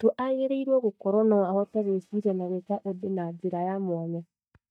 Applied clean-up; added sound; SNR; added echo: neural mask model DeepFilterNet 3.